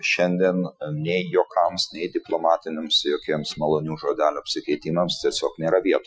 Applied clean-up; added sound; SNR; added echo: classical method Wiener filter.